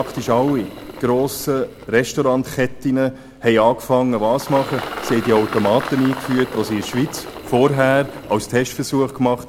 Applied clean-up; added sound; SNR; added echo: none; Engine; 13 dB; none.